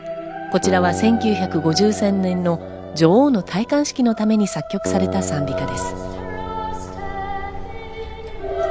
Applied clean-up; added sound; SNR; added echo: none; Keyboard (musical); 10 dB; none.